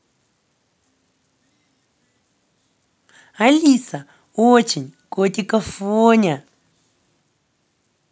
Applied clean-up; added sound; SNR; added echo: none; none; none; none.